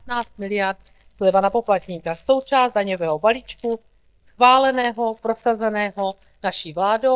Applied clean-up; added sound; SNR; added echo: neural mask model DeepFilterNet 3.